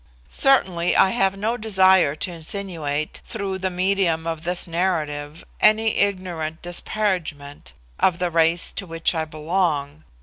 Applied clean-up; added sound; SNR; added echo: none; none; none; none.